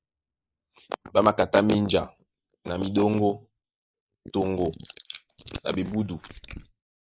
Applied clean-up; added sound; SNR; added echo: neural mask model Resemble Enhance denoiser.